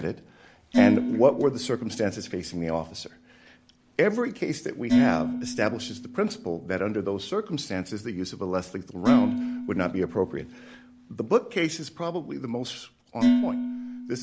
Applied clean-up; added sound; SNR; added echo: none; Dishes, pots, and pans; 1 dB; none.